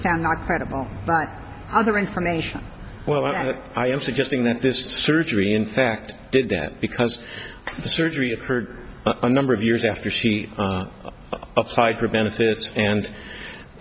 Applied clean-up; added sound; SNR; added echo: none; none; none; none.